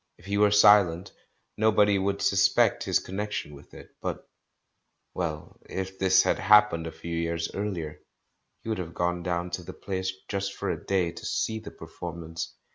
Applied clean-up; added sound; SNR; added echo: none; none; none; none.